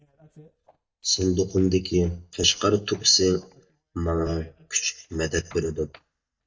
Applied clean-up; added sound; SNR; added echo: neural mask model DeepFilterNet 3.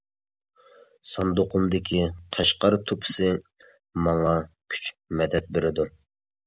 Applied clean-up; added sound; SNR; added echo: none; none; none; none.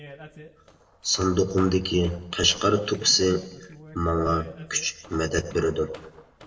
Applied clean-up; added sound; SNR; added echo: neural separator model SepFormer DNS4.